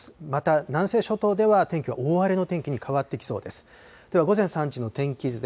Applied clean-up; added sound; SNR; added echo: none; none; none; none.